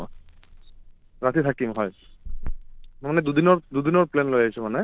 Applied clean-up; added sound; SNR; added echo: none; Crackle; 11 dB; none.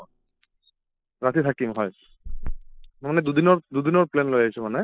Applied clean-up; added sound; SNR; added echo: classical method spectral subtraction.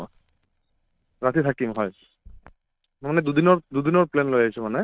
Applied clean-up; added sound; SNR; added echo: neural mask model RNNoise.